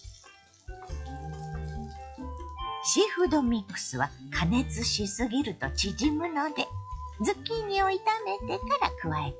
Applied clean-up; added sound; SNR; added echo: classical method log-MMSE.